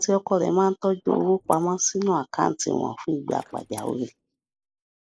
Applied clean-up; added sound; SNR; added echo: neural mask model Resemble Enhance denoiser.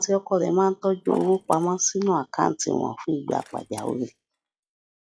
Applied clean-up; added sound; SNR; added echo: classical method log-MMSE.